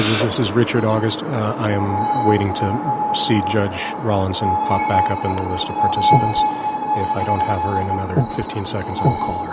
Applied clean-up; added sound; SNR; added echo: none; Breathing + Screech; -1 dB; none.